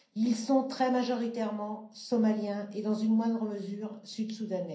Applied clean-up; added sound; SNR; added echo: none; none; none; reverberation time 0.6 s.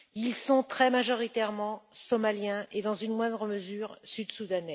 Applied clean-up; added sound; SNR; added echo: none; none; none; none.